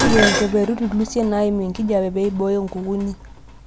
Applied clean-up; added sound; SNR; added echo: none; Dishes, pots, and pans; 6 dB; none.